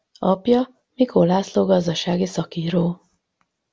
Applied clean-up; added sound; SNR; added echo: none; none; none; none.